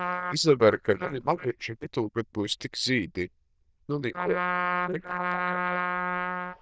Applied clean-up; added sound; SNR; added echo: neural diffusion model UNIVERSE++.